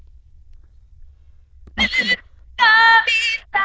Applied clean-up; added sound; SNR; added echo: neural diffusion model UNIVERSE++.